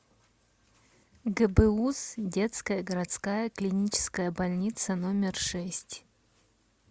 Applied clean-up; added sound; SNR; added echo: none; none; none; none.